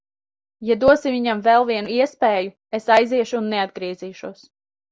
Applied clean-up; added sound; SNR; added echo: none; none; none; none.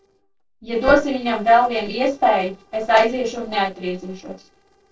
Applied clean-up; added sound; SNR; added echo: neural separator model SepFormer DNS4.